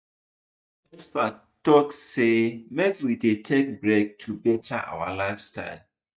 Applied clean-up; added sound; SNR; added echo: neural mask model DeepFilterNet 3.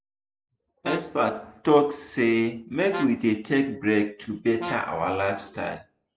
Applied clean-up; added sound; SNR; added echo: neural mask model Resemble Enhance denoiser.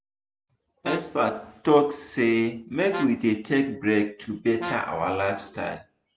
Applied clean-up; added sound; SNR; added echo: none; Brass instrument; 15 dB; none.